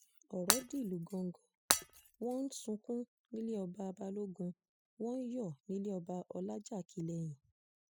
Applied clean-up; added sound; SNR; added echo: classical method spectral subtraction.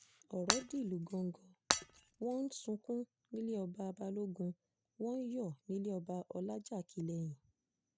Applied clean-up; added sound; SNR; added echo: none; Shatter; -3 dB; none.